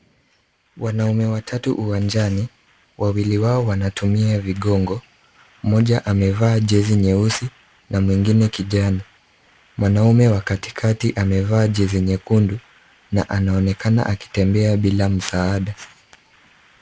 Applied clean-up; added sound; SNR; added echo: none; none; none; none.